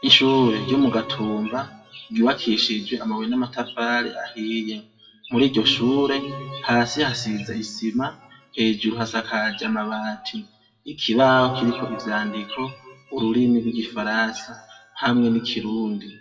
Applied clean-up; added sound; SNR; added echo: classical method WPE with log-MMSE.